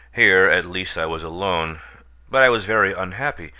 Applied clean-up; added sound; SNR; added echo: none; none; none; none.